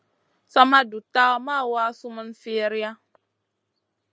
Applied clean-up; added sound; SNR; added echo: none; none; none; none.